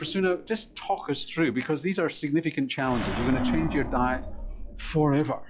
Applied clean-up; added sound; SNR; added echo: classical method log-MMSE.